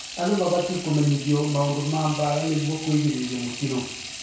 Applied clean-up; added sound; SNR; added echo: none; Sink (filling or washing) / Water tap, faucet; 12 dB; reverberation time 0.6 s.